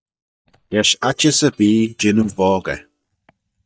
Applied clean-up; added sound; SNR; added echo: neural mask model DeepFilterNet 3.